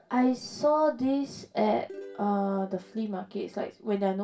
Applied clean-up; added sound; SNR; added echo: none; Plucked string instrument; 19 dB; reverberation time 0.2 s.